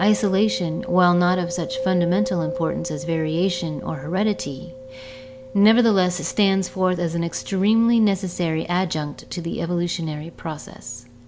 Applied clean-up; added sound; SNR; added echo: none; Mallet percussion; 12 dB; none.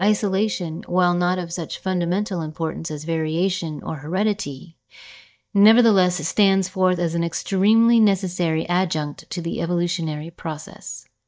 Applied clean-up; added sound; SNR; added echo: neural mask model DeepFilterNet 3.